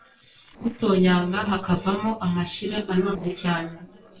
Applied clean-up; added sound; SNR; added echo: neural separator model SepFormer DNS4.